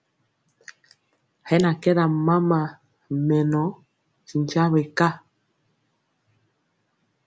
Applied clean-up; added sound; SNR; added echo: none; none; none; none.